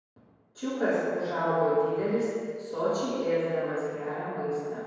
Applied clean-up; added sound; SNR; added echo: none; none; none; reverberation time 1.9 s.